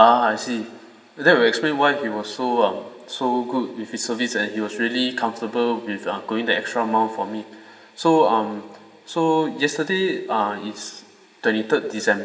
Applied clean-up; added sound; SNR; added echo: none; none; none; reverberation time 2.1 s.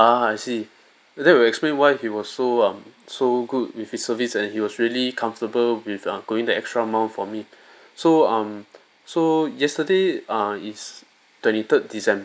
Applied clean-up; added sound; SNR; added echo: none; none; none; none.